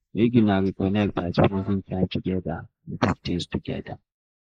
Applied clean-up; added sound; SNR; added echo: neural mask model Resemble Enhance denoiser.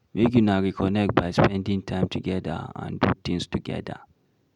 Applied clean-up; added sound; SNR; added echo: none; none; none; none.